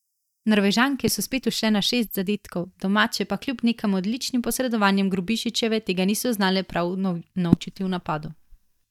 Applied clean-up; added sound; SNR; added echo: neural mask model DeepFilterNet 3.